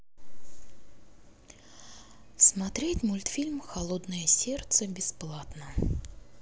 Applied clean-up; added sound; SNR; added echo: none; none; none; none.